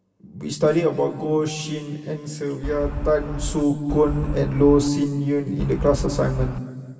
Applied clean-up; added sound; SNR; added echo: none; Wind; 6 dB; reverberation time 2.2 s.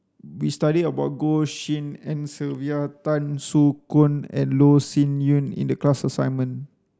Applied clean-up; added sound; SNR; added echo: none; none; none; none.